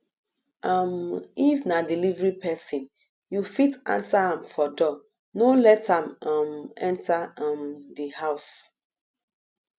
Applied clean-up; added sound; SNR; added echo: none; none; none; none.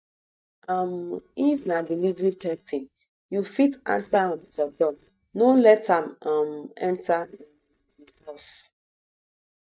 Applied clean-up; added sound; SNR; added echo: neural mask model DeepFilterNet 3.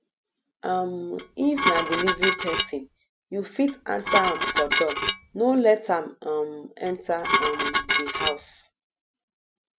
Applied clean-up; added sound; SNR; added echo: none; Dishes, pots, and pans; -1 dB; none.